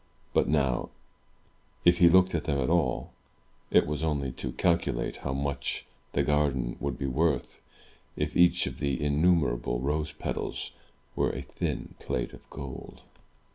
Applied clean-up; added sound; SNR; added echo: none; none; none; none.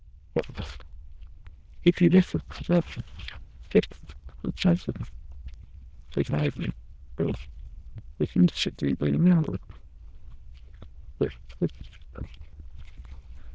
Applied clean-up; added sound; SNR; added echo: neural diffusion model UNIVERSE++.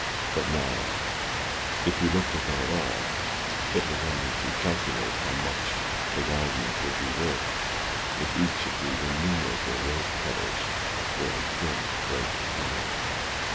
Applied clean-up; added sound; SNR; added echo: none; Rain; -4 dB; none.